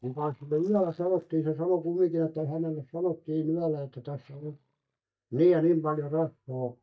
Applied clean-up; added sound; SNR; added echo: neural mask model DeepFilterNet 3.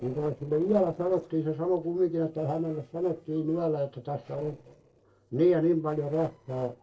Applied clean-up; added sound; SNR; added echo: neural separator model SepFormer DNS4.